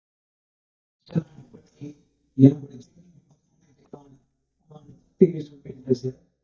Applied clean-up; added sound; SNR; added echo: neural mask model DeepFilterNet 3.